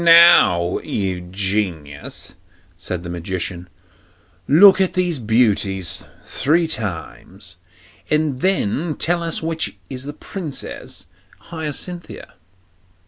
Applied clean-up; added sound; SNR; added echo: none; none; none; none.